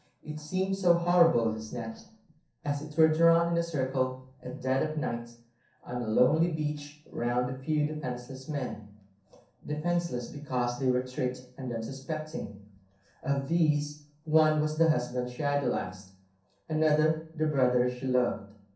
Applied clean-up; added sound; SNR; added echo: none; none; none; reverberation time 0.6 s.